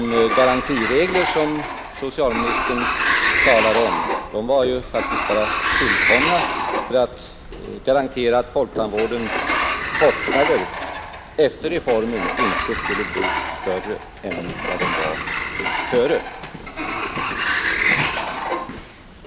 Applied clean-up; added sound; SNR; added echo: none; Sliding door; 0 dB; none.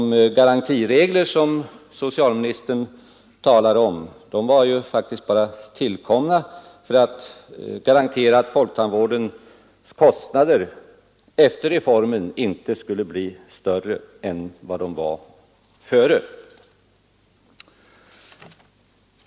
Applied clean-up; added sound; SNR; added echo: none; none; none; none.